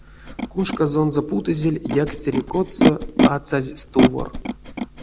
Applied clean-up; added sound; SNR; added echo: none; Animal; 0 dB; none.